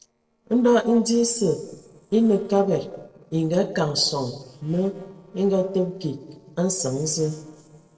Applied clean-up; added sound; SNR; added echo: neural separator model SepFormer DNS4.